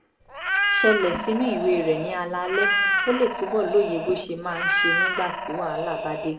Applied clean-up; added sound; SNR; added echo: none; Meow; 0 dB; reverberation time 1.7 s.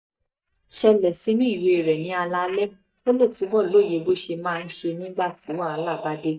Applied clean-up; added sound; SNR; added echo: neural mask model DeepFilterNet 3.